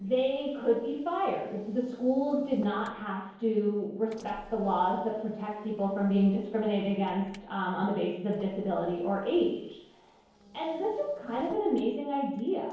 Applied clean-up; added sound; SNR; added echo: neural separator model SepFormer DNS4.